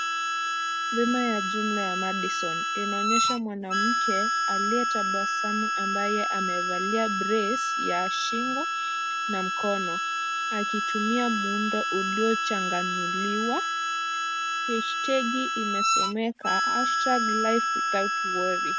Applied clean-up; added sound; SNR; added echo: none; Harmonica; -4 dB; none.